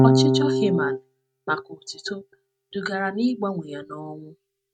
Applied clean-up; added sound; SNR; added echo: neural mask model RNNoise.